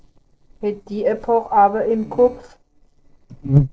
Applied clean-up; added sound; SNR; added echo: neural separator model SepFormer DNS4.